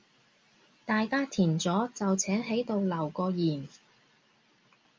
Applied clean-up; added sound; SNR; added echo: none; none; none; none.